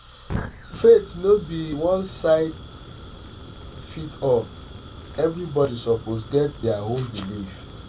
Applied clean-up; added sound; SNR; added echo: none; Fire; 14 dB; reverberation time 0.2 s.